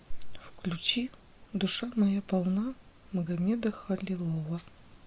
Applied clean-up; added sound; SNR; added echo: none; none; none; none.